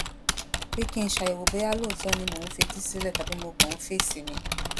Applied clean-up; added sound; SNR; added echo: none; Typing; -3 dB; none.